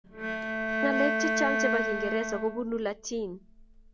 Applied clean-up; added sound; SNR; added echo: none; Bowed string instrument; -1 dB; none.